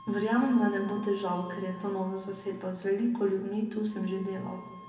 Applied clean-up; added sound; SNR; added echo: none; Wind instrument, woodwind instrument; 19 dB; reverberation time 1.4 s.